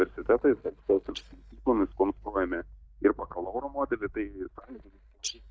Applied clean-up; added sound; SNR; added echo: neural mask model DeepFilterNet 3.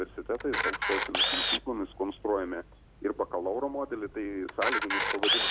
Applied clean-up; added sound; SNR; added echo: none; Camera; -2 dB; none.